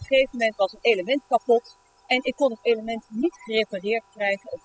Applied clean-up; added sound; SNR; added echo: classical method spectral subtraction.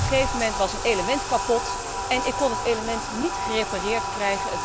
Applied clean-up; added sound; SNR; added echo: none; Bathtub (filling or washing); 2 dB; none.